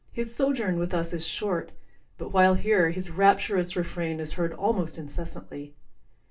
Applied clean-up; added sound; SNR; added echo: none; none; none; reverberation time 0.2 s.